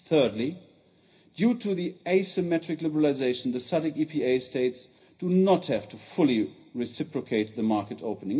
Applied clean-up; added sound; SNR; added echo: none; none; none; reverberation time 0.4 s.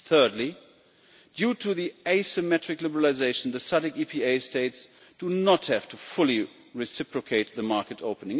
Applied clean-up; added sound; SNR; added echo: none; none; none; none.